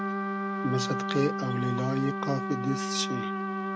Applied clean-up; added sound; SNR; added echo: none; Wind instrument, woodwind instrument + Trumpet; 0 dB; none.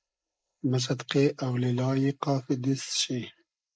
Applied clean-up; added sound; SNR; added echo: neural mask model Resemble Enhance denoiser.